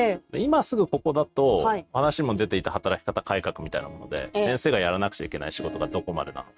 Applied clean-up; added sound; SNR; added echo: neural mask model RNNoise.